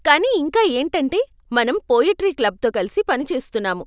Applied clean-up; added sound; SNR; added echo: none; none; none; none.